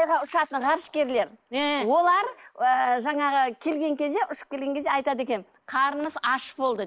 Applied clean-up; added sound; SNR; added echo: neural mask model Resemble Enhance denoiser.